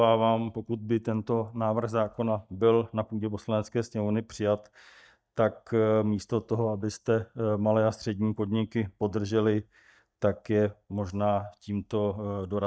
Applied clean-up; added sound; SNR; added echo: neural mask model DeepFilterNet 3.